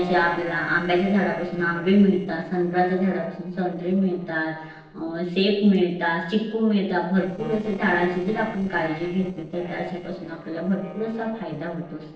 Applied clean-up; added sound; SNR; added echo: neural separator model SepFormer DNS4.